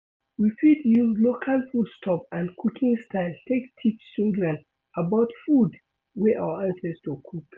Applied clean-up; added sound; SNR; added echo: none; none; none; none.